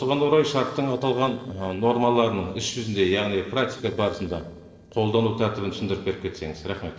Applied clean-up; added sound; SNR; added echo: neural separator model SepFormer DNS4.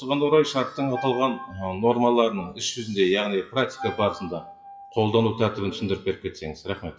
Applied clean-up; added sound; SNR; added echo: classical method WPE with log-MMSE.